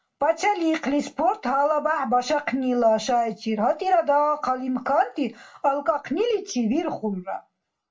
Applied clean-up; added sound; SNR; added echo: none; none; none; reverberation time 0.2 s.